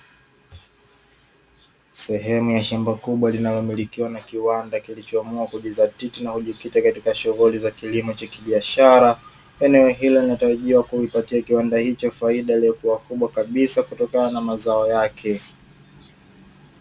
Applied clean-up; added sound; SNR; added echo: none; none; none; none.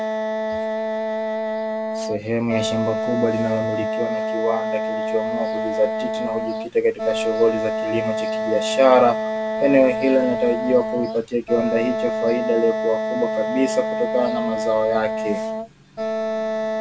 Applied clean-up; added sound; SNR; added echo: none; Wind instrument, woodwind instrument; 2 dB; none.